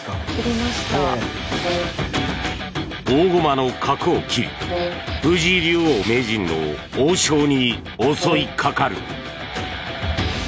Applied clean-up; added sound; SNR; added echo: none; Brass instrument + Tools; 11 dB; none.